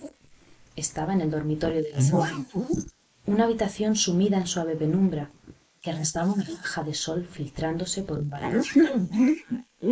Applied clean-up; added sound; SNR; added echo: neural mask model Resemble Enhance denoiser.